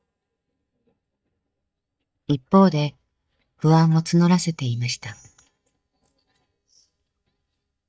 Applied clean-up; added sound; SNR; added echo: neural mask model DeepFilterNet 3.